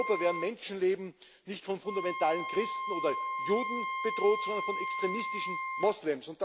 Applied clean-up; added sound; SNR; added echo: none; Wind instrument, woodwind instrument; 4 dB; none.